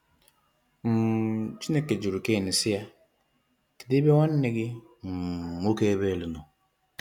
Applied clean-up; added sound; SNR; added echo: none; none; none; none.